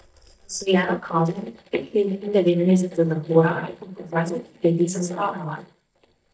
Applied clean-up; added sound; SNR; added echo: neural mask model DeepFilterNet 3.